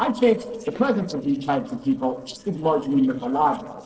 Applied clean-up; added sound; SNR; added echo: neural separator model SepFormer DNS4.